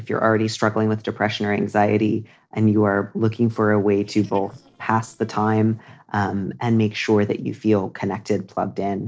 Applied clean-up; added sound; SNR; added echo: neural separator model SepFormer DNS4.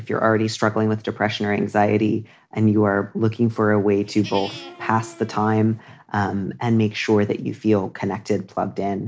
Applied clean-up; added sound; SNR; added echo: none; Livestock, farm animals, working animals; 17 dB; none.